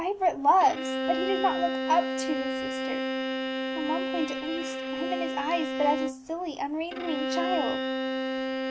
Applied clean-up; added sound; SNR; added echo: none; Bowed string instrument; 2 dB; none.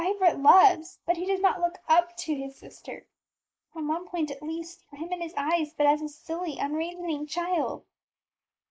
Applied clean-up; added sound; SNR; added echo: neural mask model Resemble Enhance denoiser.